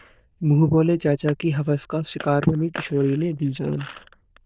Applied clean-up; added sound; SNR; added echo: neural diffusion model UNIVERSE++.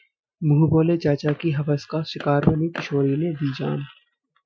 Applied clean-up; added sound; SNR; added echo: classical method Wiener filter.